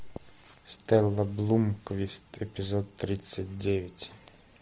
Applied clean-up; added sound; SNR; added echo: none; none; none; none.